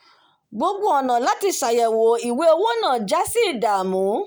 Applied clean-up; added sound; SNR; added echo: none; none; none; none.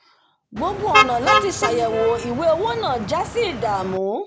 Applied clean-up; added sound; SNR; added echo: none; Motor vehicle (road); 1 dB; none.